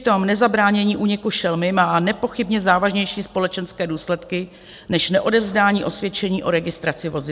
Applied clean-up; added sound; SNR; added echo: none; none; none; none.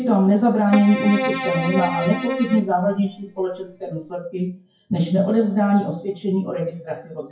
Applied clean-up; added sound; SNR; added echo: classical method WPE with log-MMSE.